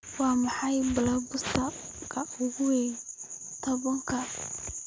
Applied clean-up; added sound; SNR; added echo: none; none; none; none.